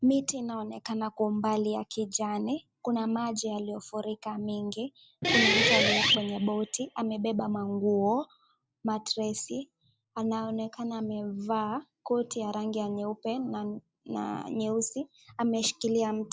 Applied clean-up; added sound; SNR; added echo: none; Guitar; -4 dB; none.